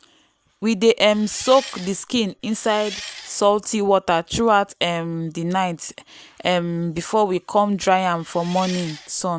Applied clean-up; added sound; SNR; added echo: none; Engine; 16 dB; none.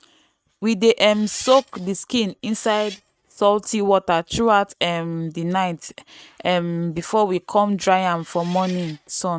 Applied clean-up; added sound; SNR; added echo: neural mask model RNNoise.